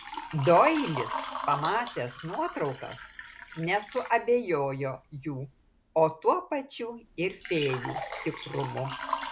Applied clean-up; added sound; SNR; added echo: none; Water / Liquid; 7 dB; none.